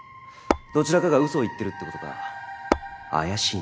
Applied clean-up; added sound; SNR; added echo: none; Tap / Hammer; 1 dB; none.